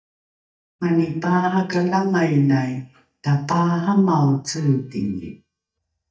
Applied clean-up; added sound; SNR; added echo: neural mask model DeepFilterNet 3.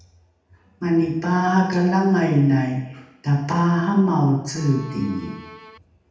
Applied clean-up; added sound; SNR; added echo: none; Bowed string instrument; 19 dB; reverberation time 0.8 s.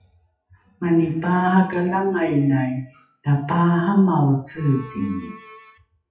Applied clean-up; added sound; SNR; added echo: classical method WPE with log-MMSE.